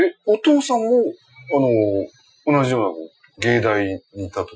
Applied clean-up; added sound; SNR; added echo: classical method Wiener filter.